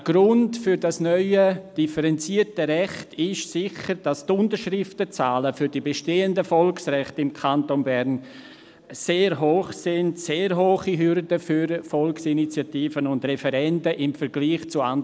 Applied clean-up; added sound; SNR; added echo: none; none; none; none.